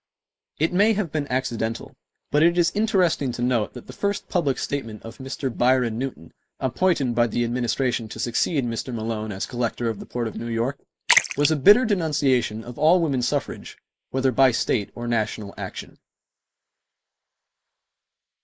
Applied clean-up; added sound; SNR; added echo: neural mask model Resemble Enhance denoiser.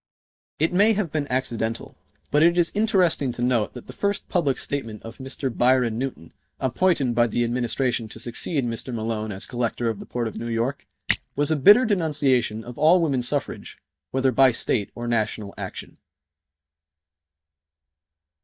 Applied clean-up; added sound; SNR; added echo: neural mask model DeepFilterNet 3.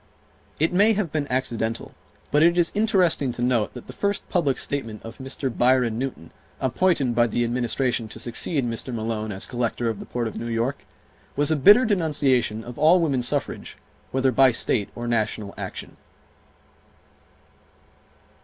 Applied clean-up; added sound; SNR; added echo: none; none; none; none.